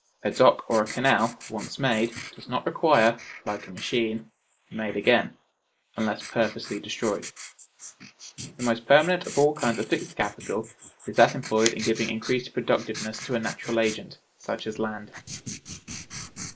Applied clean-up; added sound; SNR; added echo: neural mask model Resemble Enhance denoiser.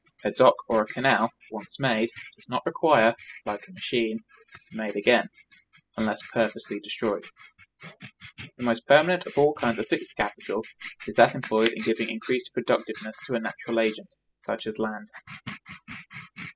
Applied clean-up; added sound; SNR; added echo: classical method spectral subtraction.